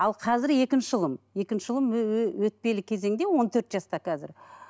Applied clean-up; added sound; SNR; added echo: none; none; none; none.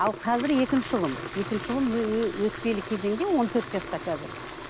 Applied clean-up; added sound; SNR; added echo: none; Fill (with liquid) / Water tap, faucet; 10 dB; none.